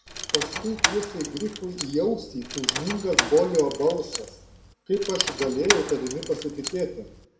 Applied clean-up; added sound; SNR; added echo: none; Rattle / Keys jangling; 4 dB; reverberation time 0.7 s.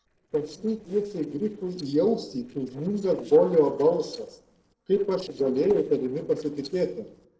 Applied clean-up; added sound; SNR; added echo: neural separator model SepFormer DNS4.